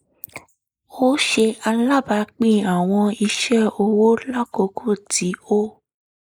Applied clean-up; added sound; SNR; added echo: neural mask model Resemble Enhance denoiser.